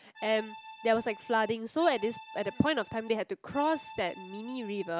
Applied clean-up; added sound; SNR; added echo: none; Accordion; 16 dB; none.